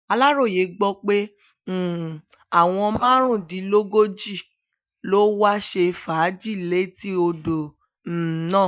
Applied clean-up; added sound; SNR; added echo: neural mask model DeepFilterNet 3.